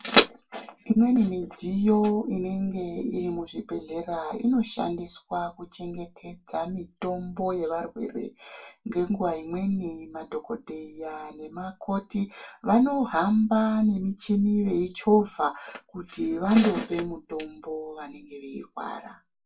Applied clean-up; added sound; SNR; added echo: none; none; none; reverberation time 0.1 s.